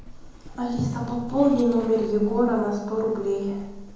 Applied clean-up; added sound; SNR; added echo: none; Livestock, farm animals, working animals; 17 dB; reverberation time 0.9 s.